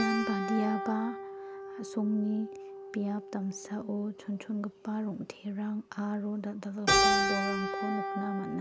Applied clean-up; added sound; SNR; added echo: none; Keyboard (musical); 0 dB; none.